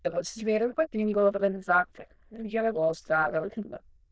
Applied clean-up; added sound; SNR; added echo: neural diffusion model UNIVERSE++.